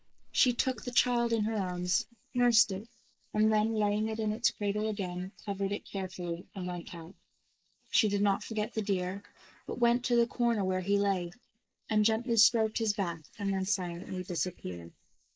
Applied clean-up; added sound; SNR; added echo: neural mask model Resemble Enhance denoiser.